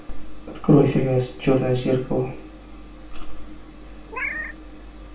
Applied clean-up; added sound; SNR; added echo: none; Meow; 10 dB; reverberation time 0.2 s.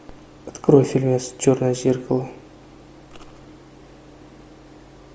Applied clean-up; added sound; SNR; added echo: none; none; none; none.